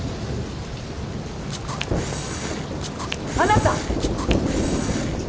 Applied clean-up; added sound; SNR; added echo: none; Camera; 11 dB; none.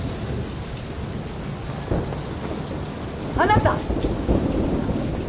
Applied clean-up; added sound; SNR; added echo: none; none; none; none.